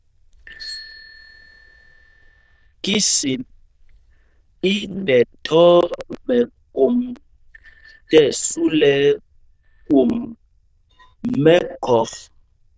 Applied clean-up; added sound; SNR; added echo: neural diffusion model UNIVERSE++.